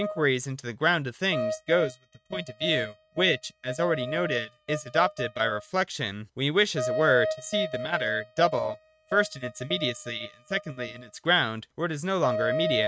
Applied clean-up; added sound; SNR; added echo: neural mask model RNNoise.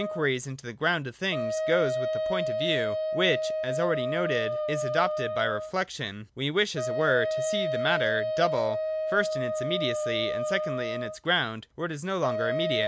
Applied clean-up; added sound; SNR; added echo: none; Wind instrument, woodwind instrument; 1 dB; none.